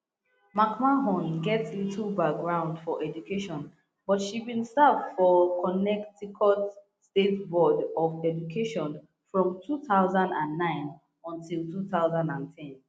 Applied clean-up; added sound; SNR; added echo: none; none; none; none.